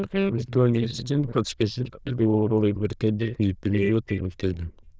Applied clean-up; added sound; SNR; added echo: neural diffusion model UNIVERSE++.